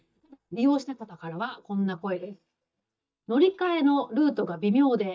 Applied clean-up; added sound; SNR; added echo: neural mask model DeepFilterNet 3.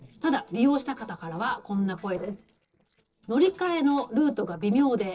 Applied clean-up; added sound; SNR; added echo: neural separator model SepFormer DNS4.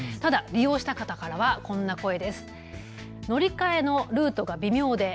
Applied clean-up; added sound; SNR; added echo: none; none; none; none.